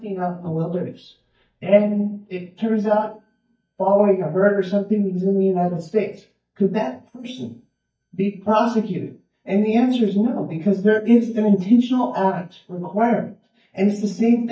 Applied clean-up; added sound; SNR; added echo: neural mask model DeepFilterNet 3.